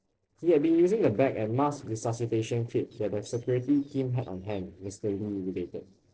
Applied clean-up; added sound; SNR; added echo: neural separator model SepFormer DNS4.